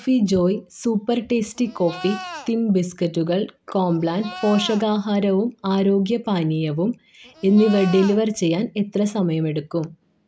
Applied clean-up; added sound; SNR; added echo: none; Livestock, farm animals, working animals; 14 dB; none.